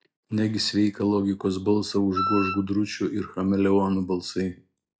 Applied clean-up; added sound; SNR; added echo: classical method log-MMSE.